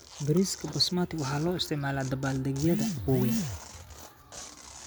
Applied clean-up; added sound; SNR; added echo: none; Tearing; 17 dB; none.